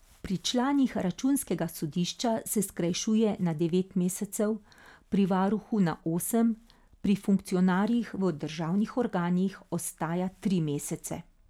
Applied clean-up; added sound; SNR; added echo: none; none; none; none.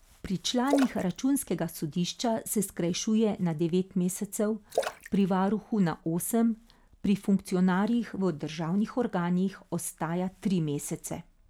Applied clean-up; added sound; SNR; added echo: none; Splash, splatter; 10 dB; none.